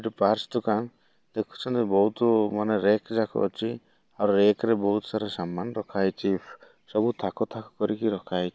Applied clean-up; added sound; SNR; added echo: none; none; none; none.